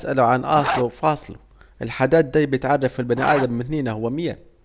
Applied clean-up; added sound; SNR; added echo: none; Zipper (clothing); 13 dB; none.